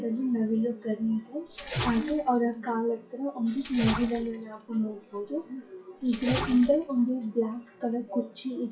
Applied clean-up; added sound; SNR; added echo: classical method WPE with log-MMSE.